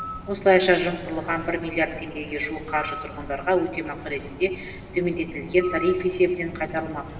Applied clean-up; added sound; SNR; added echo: none; Bird; 13 dB; reverberation time 2.4 s.